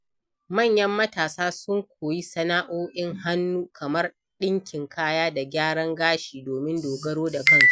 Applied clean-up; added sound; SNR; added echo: none; none; none; none.